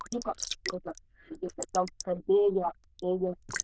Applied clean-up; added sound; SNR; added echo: neural diffusion model UNIVERSE++.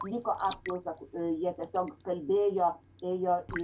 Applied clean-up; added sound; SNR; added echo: none; Raindrop / Drip / Trickle, dribble; 13 dB; none.